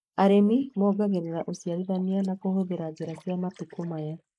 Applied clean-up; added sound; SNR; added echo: neural mask model Resemble Enhance denoiser.